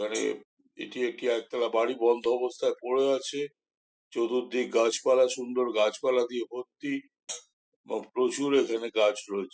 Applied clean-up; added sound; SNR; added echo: classical method spectral subtraction.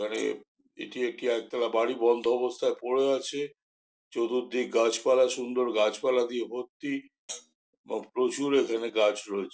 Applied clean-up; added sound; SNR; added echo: neural separator model SepFormer DNS4.